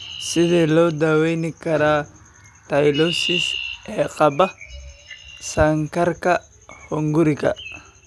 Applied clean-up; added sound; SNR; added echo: none; Chirp, tweet; 12 dB; none.